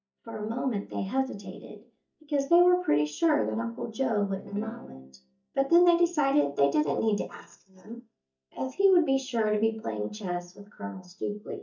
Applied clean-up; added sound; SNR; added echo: neural mask model DeepFilterNet 3.